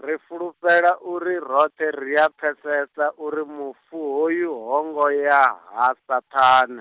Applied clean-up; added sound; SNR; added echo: none; none; none; none.